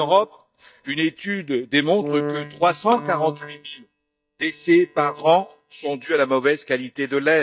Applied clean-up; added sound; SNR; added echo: neural mask model DeepFilterNet 3.